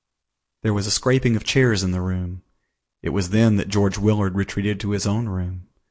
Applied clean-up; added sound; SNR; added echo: none; none; none; none.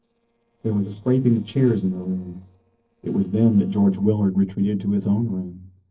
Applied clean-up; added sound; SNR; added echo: neural separator model SepFormer DNS4.